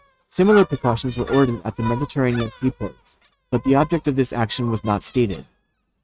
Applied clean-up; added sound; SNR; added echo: neural mask model RNNoise.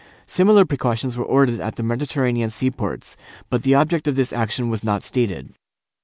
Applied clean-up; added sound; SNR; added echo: none; none; none; none.